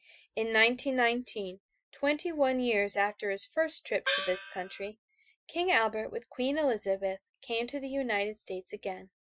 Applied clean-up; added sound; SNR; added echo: classical method Wiener filter.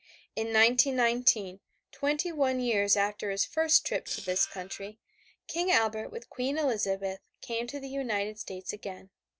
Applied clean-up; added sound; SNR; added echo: neural separator model SepFormer DNS4.